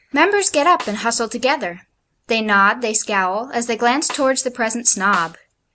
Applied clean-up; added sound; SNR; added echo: none; Snare drum; 17 dB; none.